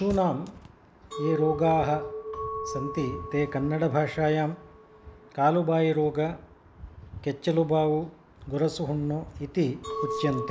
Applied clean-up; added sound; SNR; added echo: none; Keyboard (musical) / Bell + Chink, clink; 11 dB; none.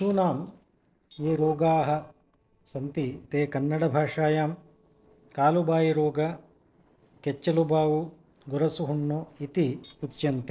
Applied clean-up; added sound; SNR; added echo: neural separator model SepFormer DNS4.